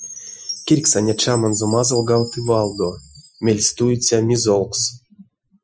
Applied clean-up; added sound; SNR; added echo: classical method Wiener filter.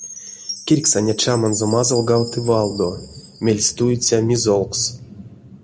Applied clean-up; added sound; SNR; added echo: none; Chime; 15 dB; none.